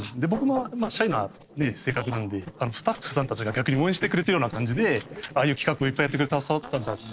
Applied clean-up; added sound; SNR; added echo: neural separator model SepFormer DNS4.